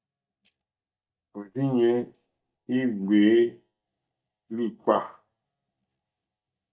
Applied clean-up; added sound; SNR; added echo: neural mask model DeepFilterNet 3.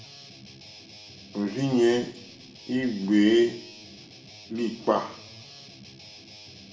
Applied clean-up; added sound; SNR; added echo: none; Guitar; 19 dB; reverberation time 0.6 s.